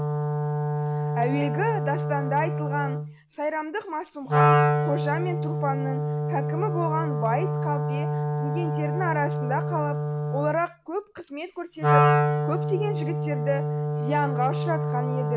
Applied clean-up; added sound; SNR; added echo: none; Wind instrument, woodwind instrument; -5 dB; none.